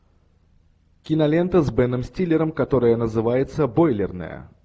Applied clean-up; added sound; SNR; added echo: none; none; none; none.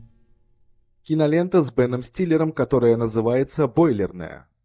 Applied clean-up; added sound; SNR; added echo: neural mask model DeepFilterNet 3.